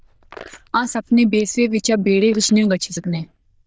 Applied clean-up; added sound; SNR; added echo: neural diffusion model UNIVERSE++.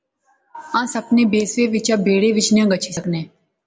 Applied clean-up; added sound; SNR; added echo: none; none; none; none.